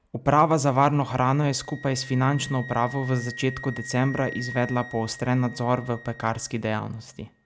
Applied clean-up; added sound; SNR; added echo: none; Wind instrument, woodwind instrument; 17 dB; none.